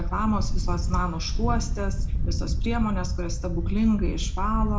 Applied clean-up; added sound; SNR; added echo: none; Wind; -3 dB; reverberation time 0.4 s.